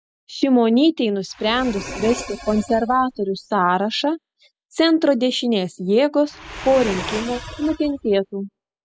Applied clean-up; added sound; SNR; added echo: classical method spectral subtraction.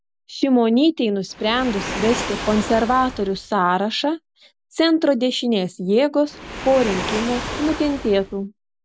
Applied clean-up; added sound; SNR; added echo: none; Waves, surf; 11 dB; none.